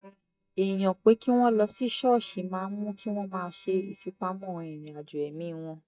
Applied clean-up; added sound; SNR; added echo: neural mask model DeepFilterNet 3.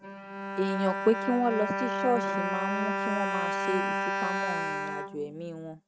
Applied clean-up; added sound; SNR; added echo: neural mask model RNNoise.